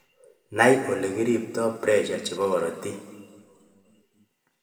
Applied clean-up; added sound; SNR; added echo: none; none; none; reverberation time 1.9 s.